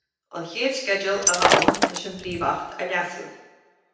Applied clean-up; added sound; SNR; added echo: none; Shatter; -5 dB; reverberation time 0.9 s.